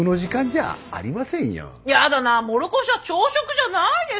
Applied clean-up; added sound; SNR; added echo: none; none; none; none.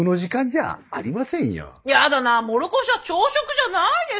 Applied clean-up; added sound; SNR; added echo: neural mask model Resemble Enhance denoiser.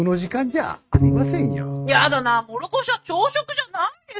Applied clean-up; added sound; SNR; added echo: neural mask model RNNoise.